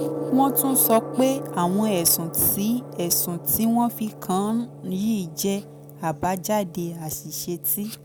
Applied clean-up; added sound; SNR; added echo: none; Gong; 11 dB; none.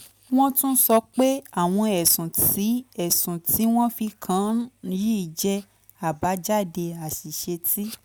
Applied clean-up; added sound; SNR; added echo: none; none; none; none.